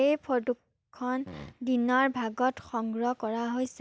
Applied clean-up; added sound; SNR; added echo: none; Fart; 16 dB; none.